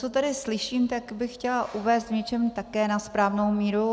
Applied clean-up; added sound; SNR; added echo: none; none; none; none.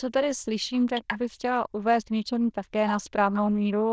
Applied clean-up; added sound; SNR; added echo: neural diffusion model UNIVERSE++.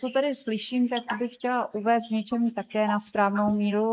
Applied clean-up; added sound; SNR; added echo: neural mask model Resemble Enhance denoiser.